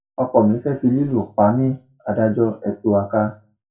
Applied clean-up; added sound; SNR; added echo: none; none; none; reverberation time 0.3 s.